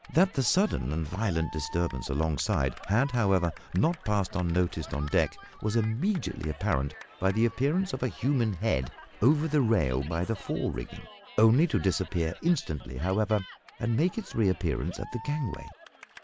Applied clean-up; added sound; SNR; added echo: none; Cheering; 20 dB; none.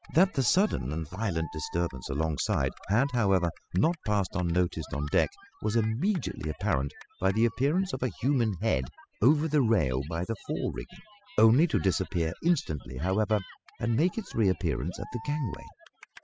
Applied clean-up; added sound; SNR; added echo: classical method spectral subtraction.